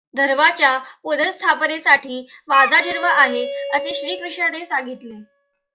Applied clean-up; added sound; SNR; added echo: classical method log-MMSE.